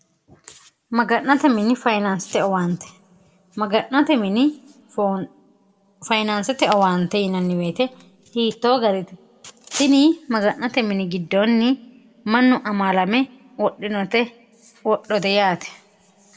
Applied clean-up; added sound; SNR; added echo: none; none; none; reverberation time 0.2 s.